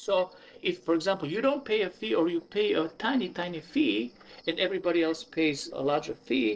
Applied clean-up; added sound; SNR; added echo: neural separator model SepFormer DNS4.